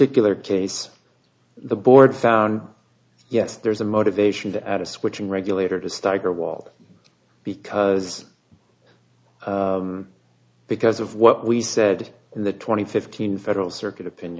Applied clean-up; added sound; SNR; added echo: none; none; none; none.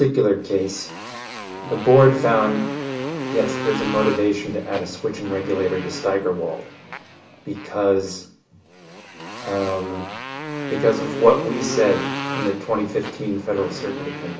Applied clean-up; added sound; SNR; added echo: none; Motorcycle; 8 dB; reverberation time 0.3 s.